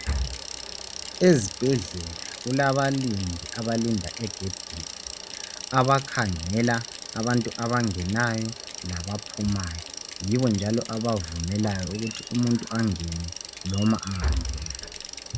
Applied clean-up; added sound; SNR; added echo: none; Bicycle; 11 dB; none.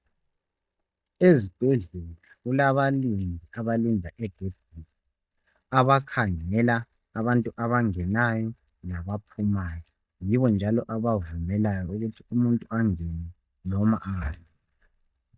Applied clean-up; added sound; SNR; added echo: neural mask model DeepFilterNet 3.